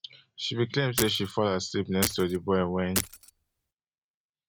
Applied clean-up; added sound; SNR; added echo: none; Shatter; 6 dB; none.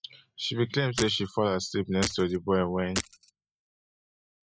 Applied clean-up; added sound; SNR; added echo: classical method spectral subtraction.